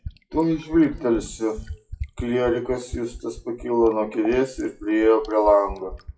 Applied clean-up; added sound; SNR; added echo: classical method WPE with log-MMSE.